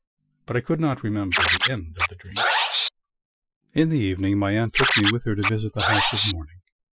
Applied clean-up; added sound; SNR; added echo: classical method Wiener filter.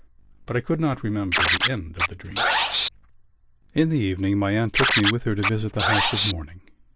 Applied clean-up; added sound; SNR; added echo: none; Scratching (performance technique); 0 dB; none.